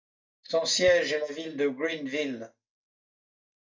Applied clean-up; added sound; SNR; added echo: neural mask model DeepFilterNet 3.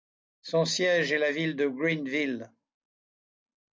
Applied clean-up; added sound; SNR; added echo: none; none; none; none.